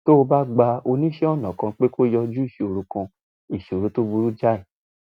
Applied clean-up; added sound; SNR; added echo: none; none; none; none.